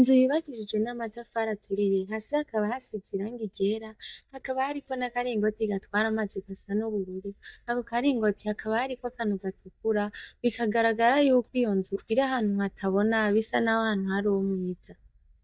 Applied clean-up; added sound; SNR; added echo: neural mask model DeepFilterNet 3.